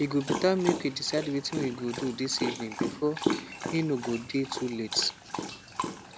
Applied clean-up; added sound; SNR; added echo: none; Dog; 5 dB; none.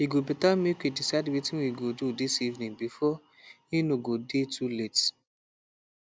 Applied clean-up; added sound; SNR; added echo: none; none; none; none.